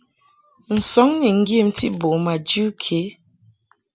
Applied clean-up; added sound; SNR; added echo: none; Coin (dropping); 17 dB; none.